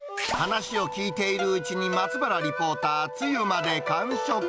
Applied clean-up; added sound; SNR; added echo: none; none; none; none.